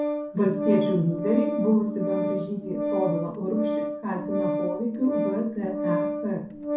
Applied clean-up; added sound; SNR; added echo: none; Organ; 2 dB; reverberation time 0.6 s.